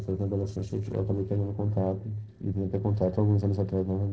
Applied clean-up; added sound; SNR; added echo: neural separator model SepFormer DNS4.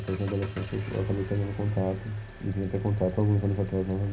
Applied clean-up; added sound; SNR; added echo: none; Engine; 15 dB; reverberation time 0.4 s.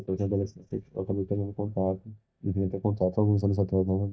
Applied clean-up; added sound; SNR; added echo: neural mask model DeepFilterNet 3.